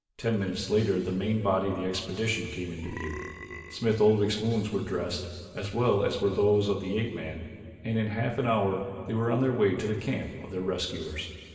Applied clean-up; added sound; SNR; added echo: none; Burping, eructation; 13 dB; reverberation time 2.3 s.